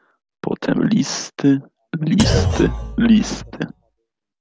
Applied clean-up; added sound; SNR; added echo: none; Thump, thud; 2 dB; none.